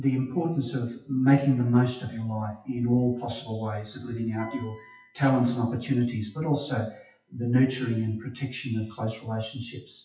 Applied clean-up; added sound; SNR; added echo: classical method WPE with log-MMSE.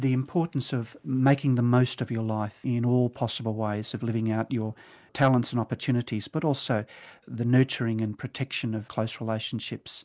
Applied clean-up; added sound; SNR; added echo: none; none; none; none.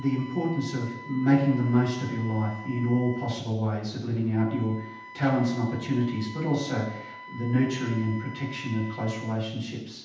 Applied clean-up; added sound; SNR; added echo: none; Wind instrument, woodwind instrument; 17 dB; reverberation time 0.9 s.